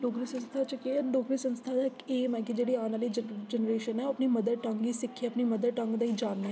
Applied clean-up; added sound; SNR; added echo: none; none; none; none.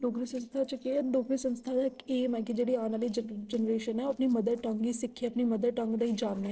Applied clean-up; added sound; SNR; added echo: neural separator model SepFormer DNS4.